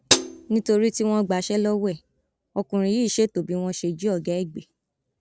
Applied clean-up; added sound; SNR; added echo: none; Hi-hat; 2 dB; none.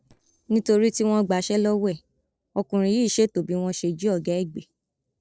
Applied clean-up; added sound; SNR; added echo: neural separator model SepFormer DNS4.